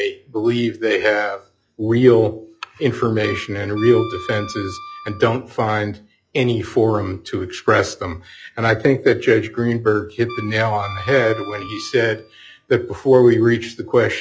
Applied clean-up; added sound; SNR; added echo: classical method log-MMSE.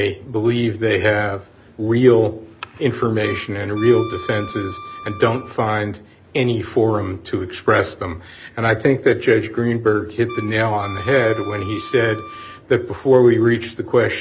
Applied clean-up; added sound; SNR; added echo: none; Wind instrument, woodwind instrument; 16 dB; none.